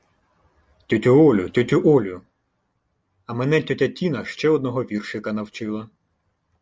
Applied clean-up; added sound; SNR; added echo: none; none; none; none.